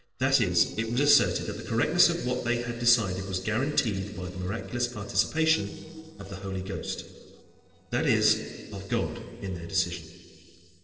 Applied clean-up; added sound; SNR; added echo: neural separator model SepFormer DNS4.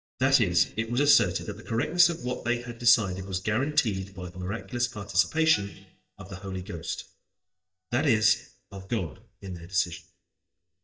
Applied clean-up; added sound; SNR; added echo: neural mask model DeepFilterNet 3.